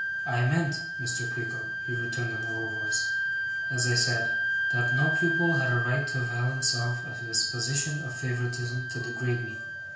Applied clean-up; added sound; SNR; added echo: none; Wind instrument, woodwind instrument; 1 dB; reverberation time 0.5 s.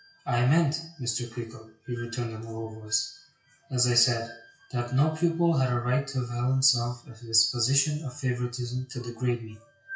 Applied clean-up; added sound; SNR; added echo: classical method WPE with log-MMSE.